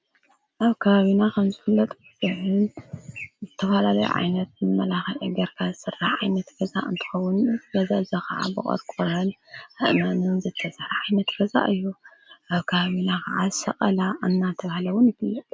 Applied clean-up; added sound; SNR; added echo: none; none; none; none.